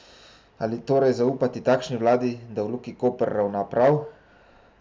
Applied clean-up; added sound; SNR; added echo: none; none; none; none.